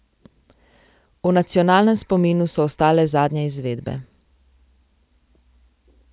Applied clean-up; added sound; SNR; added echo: none; none; none; none.